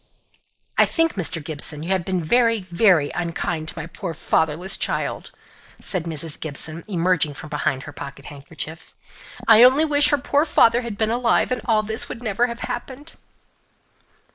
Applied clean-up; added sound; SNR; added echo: neural mask model Resemble Enhance denoiser.